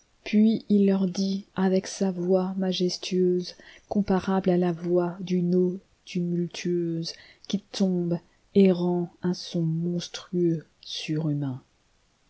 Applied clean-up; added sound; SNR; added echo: none; none; none; none.